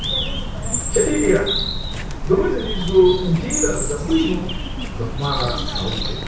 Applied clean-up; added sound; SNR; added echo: none; Bird; 2 dB; reverberation time 0.6 s.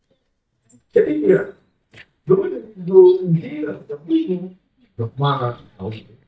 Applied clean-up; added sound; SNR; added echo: neural mask model DeepFilterNet 3.